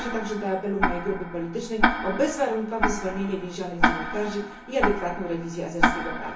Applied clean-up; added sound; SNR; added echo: none; Tick-tock; -1 dB; reverberation time 0.8 s.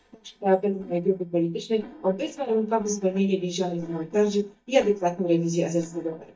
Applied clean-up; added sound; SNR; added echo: neural mask model DeepFilterNet 3.